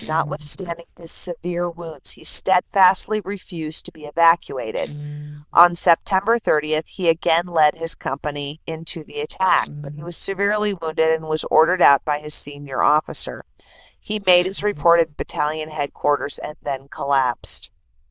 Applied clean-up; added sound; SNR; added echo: neural diffusion model UNIVERSE++.